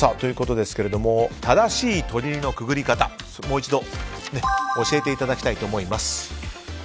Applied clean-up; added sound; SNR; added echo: none; none; none; none.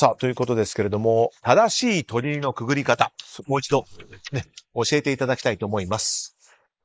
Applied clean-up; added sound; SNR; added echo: neural mask model Resemble Enhance denoiser.